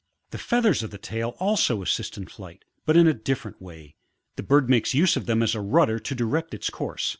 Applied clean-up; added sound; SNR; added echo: none; none; none; none.